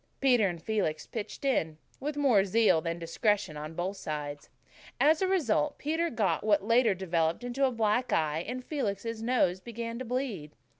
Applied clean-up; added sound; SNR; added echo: none; none; none; none.